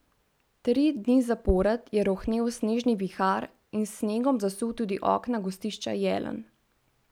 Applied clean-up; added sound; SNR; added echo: none; none; none; none.